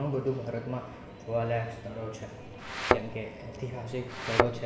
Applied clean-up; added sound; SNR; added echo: none; Thump, thud; -4 dB; reverberation time 1.2 s.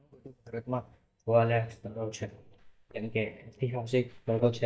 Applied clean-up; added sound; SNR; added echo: neural mask model DeepFilterNet 3.